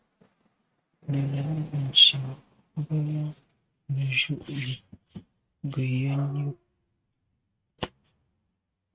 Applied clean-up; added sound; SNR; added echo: neural mask model RNNoise.